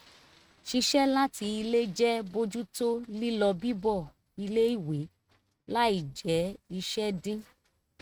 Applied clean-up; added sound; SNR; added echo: neural mask model RNNoise.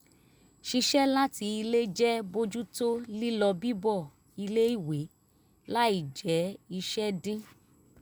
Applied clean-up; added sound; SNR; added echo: none; none; none; none.